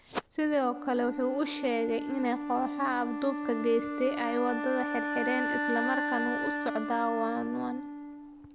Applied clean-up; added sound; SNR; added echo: none; Wind instrument, woodwind instrument; 3 dB; none.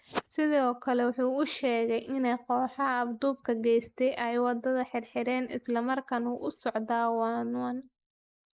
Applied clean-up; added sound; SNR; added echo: neural mask model Resemble Enhance denoiser.